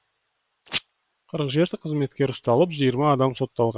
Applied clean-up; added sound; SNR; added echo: neural separator model SepFormer WHAM!.